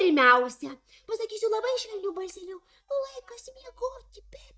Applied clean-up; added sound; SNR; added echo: neural mask model DeepFilterNet 3.